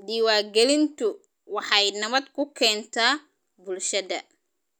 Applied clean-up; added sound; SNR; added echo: none; none; none; none.